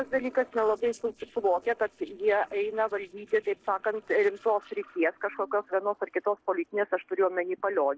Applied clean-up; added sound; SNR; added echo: neural separator model SepFormer DNS4.